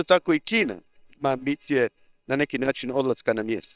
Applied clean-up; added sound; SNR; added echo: neural separator model SepFormer WHAM!.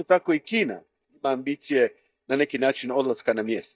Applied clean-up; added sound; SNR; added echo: neural mask model DeepFilterNet 3.